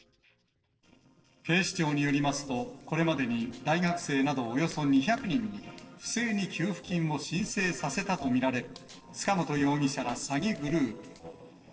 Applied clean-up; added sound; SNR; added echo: neural separator model SepFormer DNS4.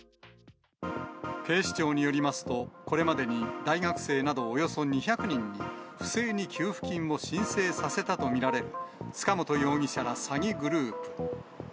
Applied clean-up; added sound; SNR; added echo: none; none; none; none.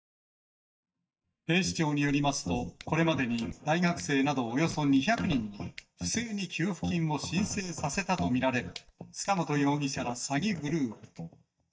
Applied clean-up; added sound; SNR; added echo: neural mask model DeepFilterNet 3.